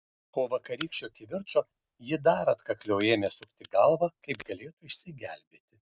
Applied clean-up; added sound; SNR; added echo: neural mask model RNNoise.